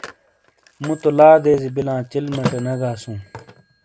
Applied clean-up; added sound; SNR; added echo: none; Telephone; 15 dB; none.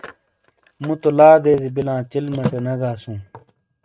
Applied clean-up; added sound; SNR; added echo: neural mask model RNNoise.